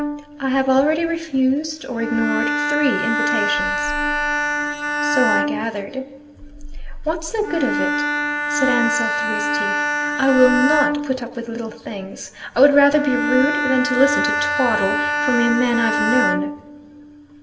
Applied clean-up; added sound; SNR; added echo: none; Bowed string instrument; 1 dB; reverberation time 1.9 s.